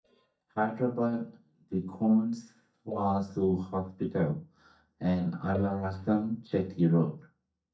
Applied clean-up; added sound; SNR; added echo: neural mask model DeepFilterNet 3.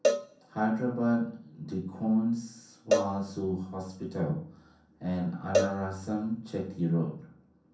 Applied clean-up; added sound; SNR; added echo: none; Cowbell; 3 dB; reverberation time 0.6 s.